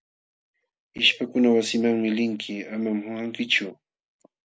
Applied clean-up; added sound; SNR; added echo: none; none; none; none.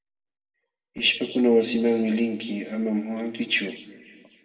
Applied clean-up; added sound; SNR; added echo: none; none; none; reverberation time 1.5 s.